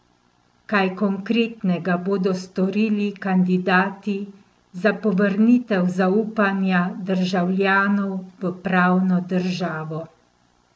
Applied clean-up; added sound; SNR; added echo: none; none; none; none.